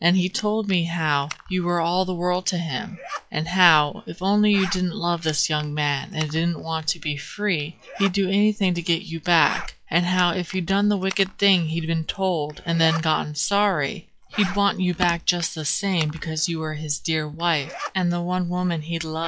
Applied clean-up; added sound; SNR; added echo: classical method log-MMSE.